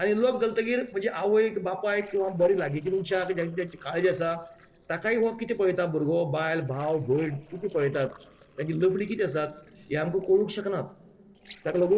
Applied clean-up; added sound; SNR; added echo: neural separator model SepFormer DNS4.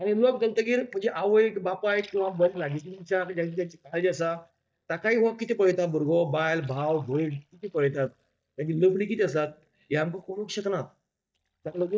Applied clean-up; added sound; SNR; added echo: neural mask model DeepFilterNet 3.